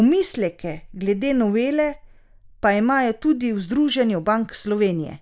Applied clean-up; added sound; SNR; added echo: none; none; none; none.